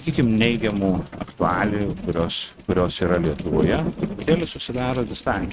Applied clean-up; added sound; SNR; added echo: neural mask model RNNoise.